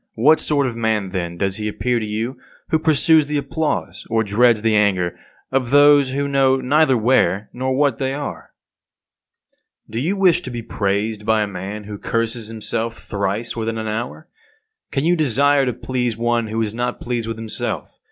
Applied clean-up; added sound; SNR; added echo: none; none; none; none.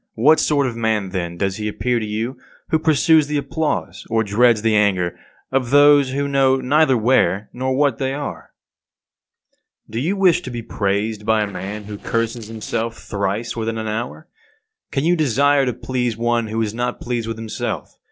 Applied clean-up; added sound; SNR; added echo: neural separator model SepFormer DNS4.